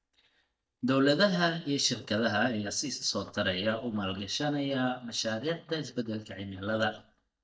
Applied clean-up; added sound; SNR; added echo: neural mask model DeepFilterNet 3.